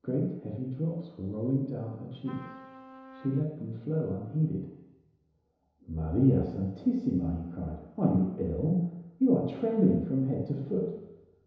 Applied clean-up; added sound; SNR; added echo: none; Trumpet; 19 dB; reverberation time 1.0 s.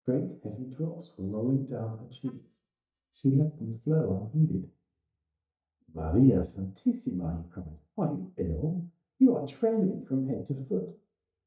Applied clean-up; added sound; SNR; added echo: neural mask model DeepFilterNet 3.